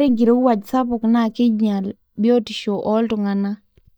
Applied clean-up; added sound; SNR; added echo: neural mask model DeepFilterNet 3.